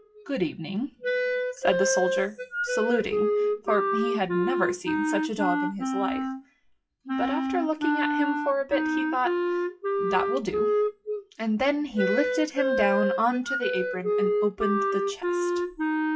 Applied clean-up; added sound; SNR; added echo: classical method WPE with log-MMSE.